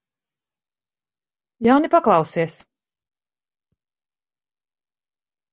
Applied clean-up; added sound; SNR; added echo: none; none; none; none.